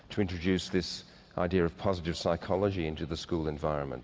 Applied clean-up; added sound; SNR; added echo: none; none; none; none.